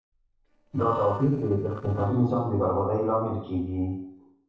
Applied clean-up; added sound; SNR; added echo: neural separator model SepFormer DNS4.